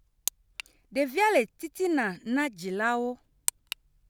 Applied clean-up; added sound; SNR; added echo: none; none; none; none.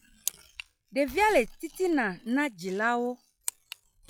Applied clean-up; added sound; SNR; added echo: classical method log-MMSE.